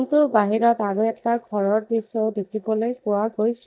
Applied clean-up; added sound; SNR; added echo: neural mask model DeepFilterNet 3.